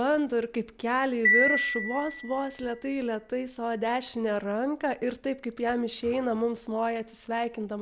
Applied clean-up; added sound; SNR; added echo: none; Marimba, xylophone; 2 dB; none.